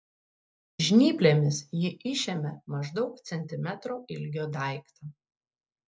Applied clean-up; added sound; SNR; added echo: none; none; none; none.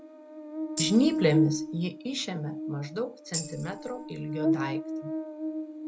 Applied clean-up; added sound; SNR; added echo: none; Buzz + Tambourine; 1 dB; none.